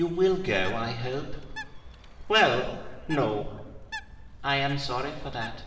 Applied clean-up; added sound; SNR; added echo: none; Bird; 16 dB; reverberation time 1.2 s.